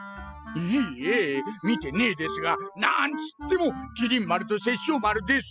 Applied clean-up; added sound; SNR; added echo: classical method spectral subtraction.